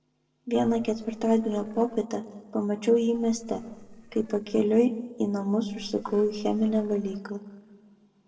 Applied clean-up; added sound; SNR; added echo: neural separator model SepFormer DNS4.